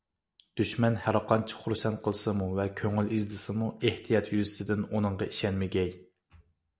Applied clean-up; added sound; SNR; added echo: none; none; none; none.